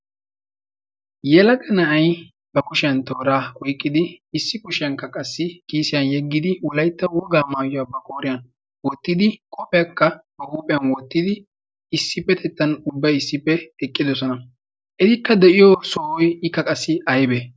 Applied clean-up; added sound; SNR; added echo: none; none; none; none.